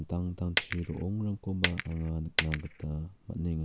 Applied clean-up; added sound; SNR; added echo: none; Coin (dropping); -4 dB; none.